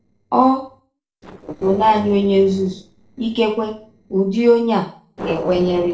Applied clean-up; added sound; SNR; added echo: neural separator model SepFormer DNS4.